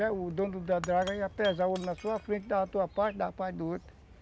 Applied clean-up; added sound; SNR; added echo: none; Shatter / Crushing; 19 dB; none.